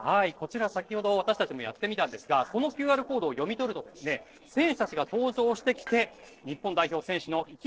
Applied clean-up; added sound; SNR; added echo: neural separator model SepFormer DNS4.